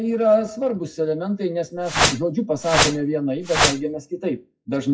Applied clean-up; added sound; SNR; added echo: classical method WPE with log-MMSE.